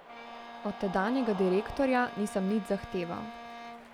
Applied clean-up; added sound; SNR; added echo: none; Cheering + Bowed string instrument; 11 dB; none.